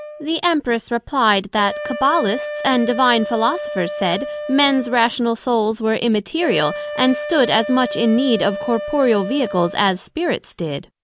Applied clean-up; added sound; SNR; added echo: none; Wind instrument, woodwind instrument; 10 dB; none.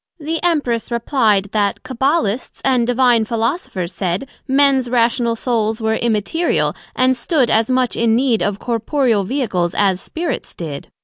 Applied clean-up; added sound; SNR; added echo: none; none; none; none.